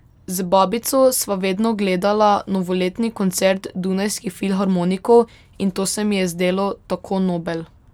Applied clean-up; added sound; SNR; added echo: none; none; none; none.